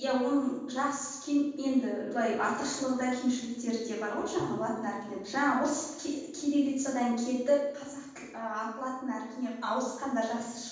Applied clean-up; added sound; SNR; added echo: none; none; none; reverberation time 1.2 s.